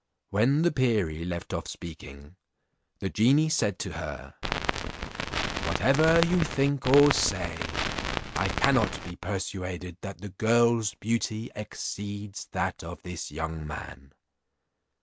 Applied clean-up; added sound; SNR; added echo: none; Crackle; 3 dB; none.